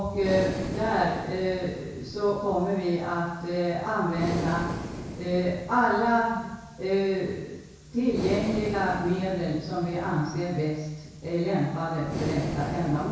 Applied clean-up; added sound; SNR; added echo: none; Breathing; 10 dB; reverberation time 1.1 s.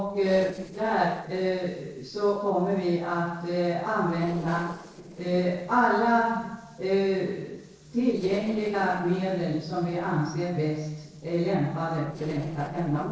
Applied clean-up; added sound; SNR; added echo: neural separator model SepFormer DNS4.